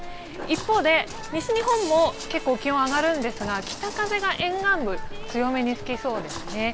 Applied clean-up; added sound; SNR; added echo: none; Livestock, farm animals, working animals + Walk, footsteps; 10 dB; none.